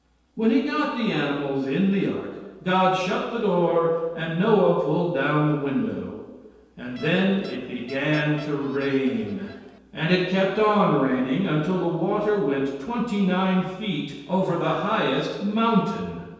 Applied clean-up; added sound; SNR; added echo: neural separator model SepFormer DNS4.